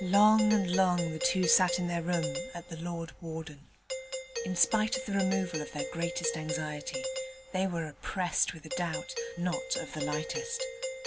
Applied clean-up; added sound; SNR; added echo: none; Doorbell; 7 dB; none.